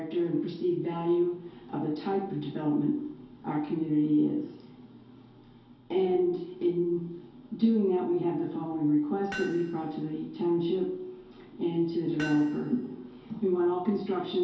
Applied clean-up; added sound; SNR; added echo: none; Hammer; 15 dB; reverberation time 2.4 s.